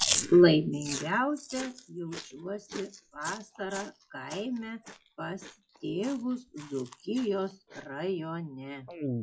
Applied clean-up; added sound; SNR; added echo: classical method log-MMSE.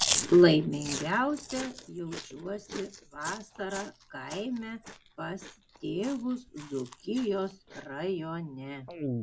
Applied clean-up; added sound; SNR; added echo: none; Chewing, mastication; 8 dB; none.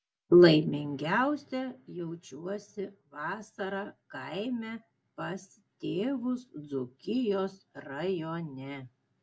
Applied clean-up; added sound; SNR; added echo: none; none; none; none.